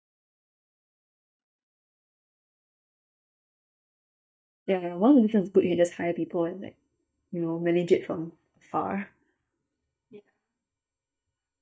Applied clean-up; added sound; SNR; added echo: neural mask model DeepFilterNet 3.